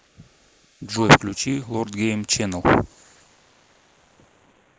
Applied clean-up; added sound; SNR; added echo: neural mask model Resemble Enhance denoiser.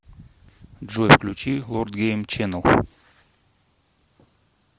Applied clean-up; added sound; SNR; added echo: none; none; none; none.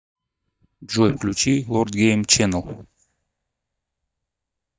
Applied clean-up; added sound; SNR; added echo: neural mask model DeepFilterNet 3.